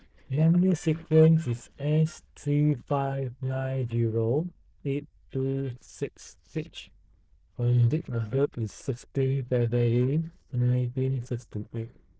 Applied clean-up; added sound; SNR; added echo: neural diffusion model UNIVERSE++.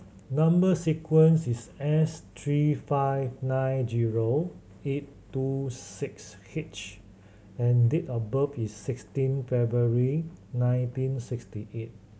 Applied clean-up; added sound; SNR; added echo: none; none; none; none.